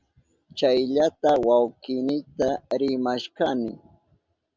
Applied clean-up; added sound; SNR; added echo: none; none; none; none.